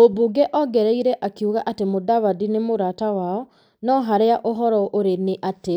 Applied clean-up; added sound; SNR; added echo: none; none; none; none.